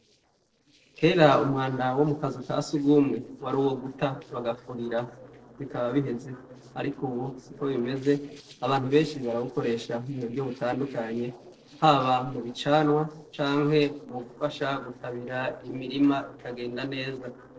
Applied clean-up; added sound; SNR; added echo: neural separator model SepFormer DNS4.